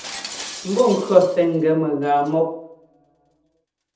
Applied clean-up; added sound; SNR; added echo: none; Shatter; 17 dB; reverberation time 0.7 s.